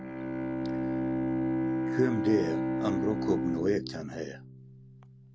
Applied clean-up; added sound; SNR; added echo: none; Bowed string instrument; -1 dB; none.